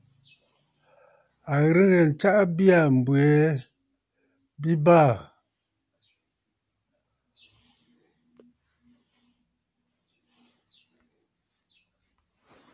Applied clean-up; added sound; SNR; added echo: none; none; none; none.